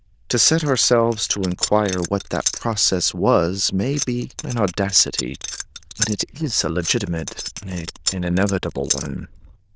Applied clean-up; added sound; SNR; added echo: neural diffusion model UNIVERSE++.